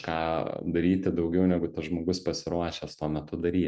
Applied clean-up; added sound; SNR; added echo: none; none; none; none.